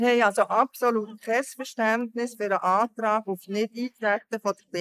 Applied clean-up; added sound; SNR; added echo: neural mask model Resemble Enhance denoiser.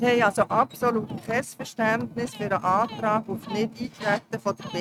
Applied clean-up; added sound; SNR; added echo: neural mask model RNNoise.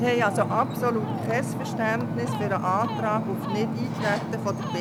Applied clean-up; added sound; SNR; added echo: none; Ocean; 2 dB; none.